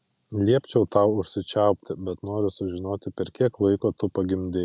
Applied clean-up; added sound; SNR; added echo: none; none; none; none.